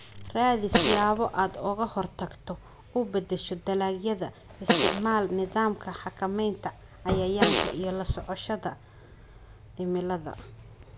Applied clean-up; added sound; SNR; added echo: none; Fart; -1 dB; none.